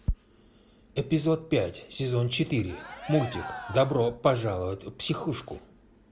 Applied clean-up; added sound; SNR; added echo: none; Cheering; 13 dB; none.